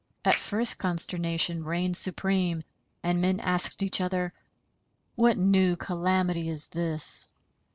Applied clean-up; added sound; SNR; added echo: neural separator model SepFormer DNS4.